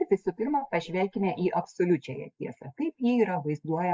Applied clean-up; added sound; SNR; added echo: neural mask model Resemble Enhance denoiser.